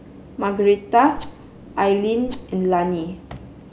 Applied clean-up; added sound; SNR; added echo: none; Rattle; 9 dB; none.